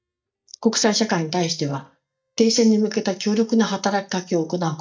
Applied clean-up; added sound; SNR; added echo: neural mask model DeepFilterNet 3.